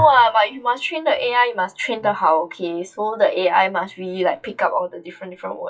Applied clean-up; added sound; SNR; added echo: classical method WPE with log-MMSE.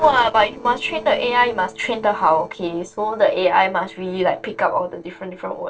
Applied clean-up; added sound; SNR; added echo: neural separator model SepFormer DNS4.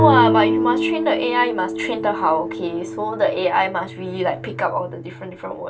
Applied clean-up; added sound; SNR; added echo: none; Guitar; 2 dB; reverberation time 0.2 s.